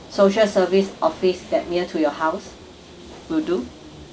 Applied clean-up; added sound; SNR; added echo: none; Subway, metro, underground; 19 dB; none.